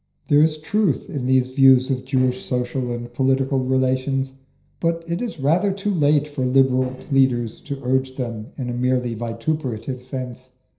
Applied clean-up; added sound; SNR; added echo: neural separator model SepFormer DNS4.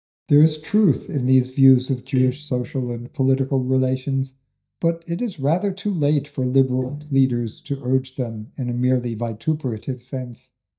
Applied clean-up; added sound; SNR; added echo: neural mask model DeepFilterNet 3.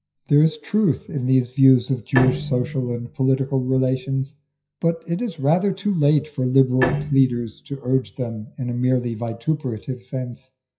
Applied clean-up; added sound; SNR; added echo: classical method WPE with log-MMSE.